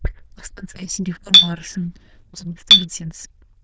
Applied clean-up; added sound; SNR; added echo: neural diffusion model UNIVERSE++.